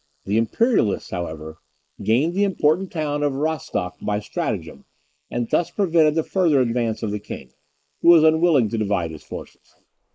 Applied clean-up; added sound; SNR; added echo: neural mask model Resemble Enhance denoiser.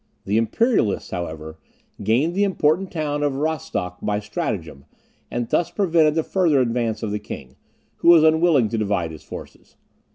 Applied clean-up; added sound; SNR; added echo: none; none; none; none.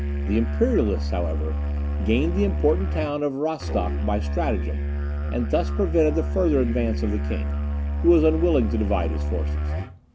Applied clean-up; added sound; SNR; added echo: none; Musical instrument; 0 dB; none.